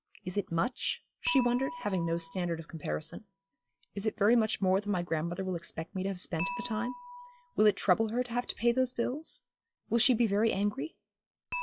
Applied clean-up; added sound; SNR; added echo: classical method log-MMSE.